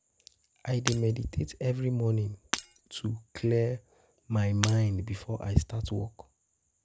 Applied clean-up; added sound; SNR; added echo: none; Shatter; 11 dB; none.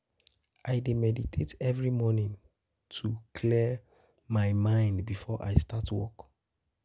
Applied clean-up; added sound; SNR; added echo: none; none; none; none.